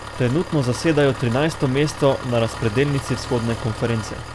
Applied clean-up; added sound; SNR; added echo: none; Engine; 11 dB; none.